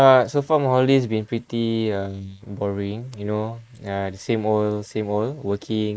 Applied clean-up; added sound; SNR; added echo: neural mask model Resemble Enhance denoiser.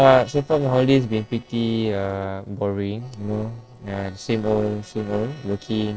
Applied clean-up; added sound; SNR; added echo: neural separator model SepFormer DNS4.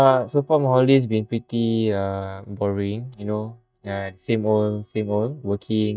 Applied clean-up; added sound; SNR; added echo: neural mask model DeepFilterNet 3.